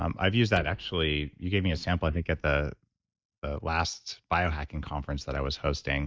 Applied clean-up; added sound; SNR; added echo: neural mask model DeepFilterNet 3.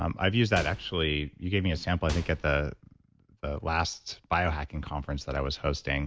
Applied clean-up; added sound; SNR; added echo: none; Microwave oven; 11 dB; none.